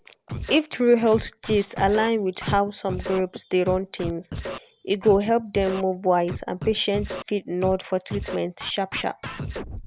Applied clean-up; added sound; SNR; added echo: none; Scratching (performance technique); 11 dB; none.